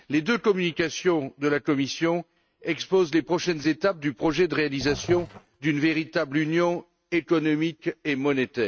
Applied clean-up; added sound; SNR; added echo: neural mask model RNNoise.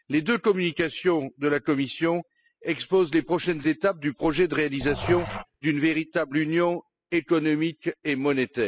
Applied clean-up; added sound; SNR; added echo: classical method spectral subtraction.